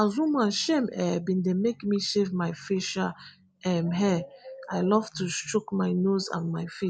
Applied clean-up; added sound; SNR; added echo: none; none; none; none.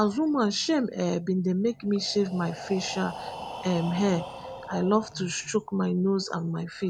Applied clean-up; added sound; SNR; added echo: none; Breathing; 16 dB; none.